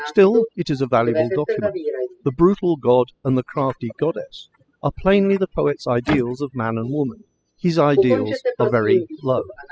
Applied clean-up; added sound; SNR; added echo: classical method spectral subtraction.